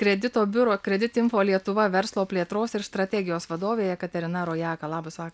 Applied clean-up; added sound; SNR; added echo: none; none; none; none.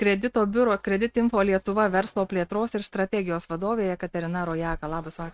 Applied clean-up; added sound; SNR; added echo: neural mask model RNNoise.